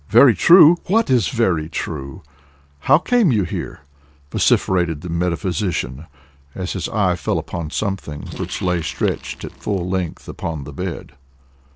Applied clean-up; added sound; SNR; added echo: neural separator model SepFormer DNS4.